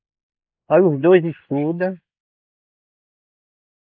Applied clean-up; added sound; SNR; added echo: neural mask model Resemble Enhance denoiser.